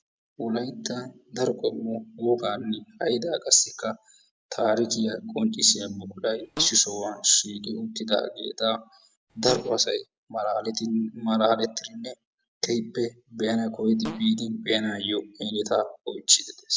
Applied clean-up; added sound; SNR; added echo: none; Fart; 13 dB; none.